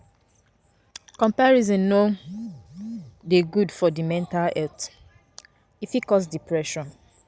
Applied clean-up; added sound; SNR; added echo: none; none; none; none.